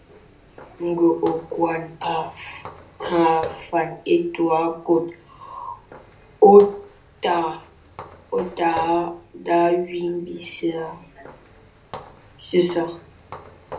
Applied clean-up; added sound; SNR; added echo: none; Walk, footsteps; 19 dB; reverberation time 0.3 s.